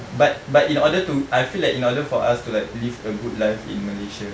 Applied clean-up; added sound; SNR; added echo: none; none; none; none.